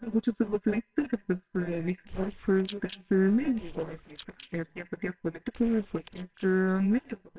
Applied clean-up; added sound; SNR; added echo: neural separator model SepFormer WHAMR!.